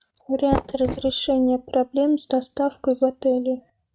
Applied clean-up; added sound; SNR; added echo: neural mask model RNNoise.